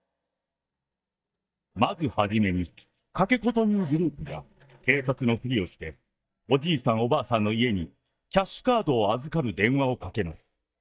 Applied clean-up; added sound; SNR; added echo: neural mask model DeepFilterNet 3.